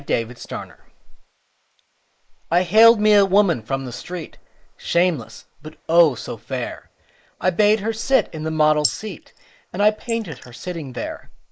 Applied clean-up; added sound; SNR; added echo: neural mask model Resemble Enhance denoiser.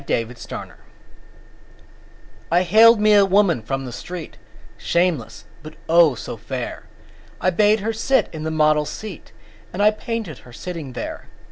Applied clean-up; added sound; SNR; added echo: none; none; none; none.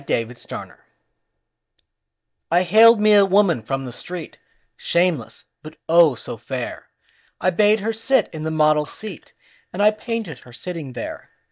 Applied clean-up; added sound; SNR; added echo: neural mask model DeepFilterNet 3.